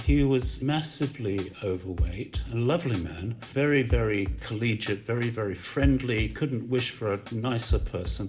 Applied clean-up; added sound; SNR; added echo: none; Drum kit; 5 dB; reverberation time 2.2 s.